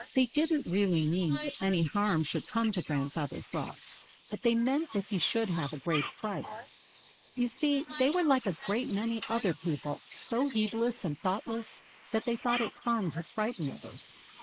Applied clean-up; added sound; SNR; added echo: neural mask model Resemble Enhance denoiser.